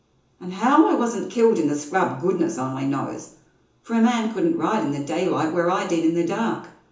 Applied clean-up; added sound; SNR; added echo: none; none; none; reverberation time 0.7 s.